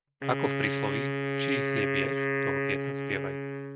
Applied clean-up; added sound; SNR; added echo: neural mask model RNNoise.